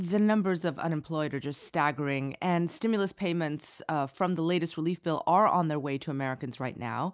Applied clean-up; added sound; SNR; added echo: none; none; none; none.